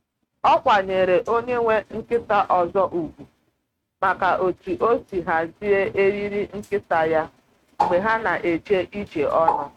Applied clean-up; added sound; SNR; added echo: neural mask model RNNoise.